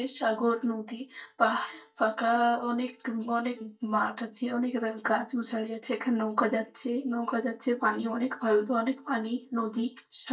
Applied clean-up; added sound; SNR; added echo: neural mask model DeepFilterNet 3.